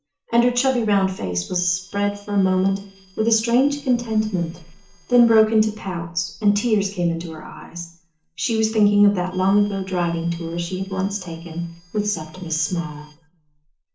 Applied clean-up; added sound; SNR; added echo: neural separator model SepFormer DNS4.